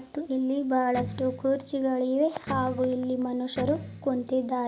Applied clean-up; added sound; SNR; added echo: none; Electric guitar; 11 dB; none.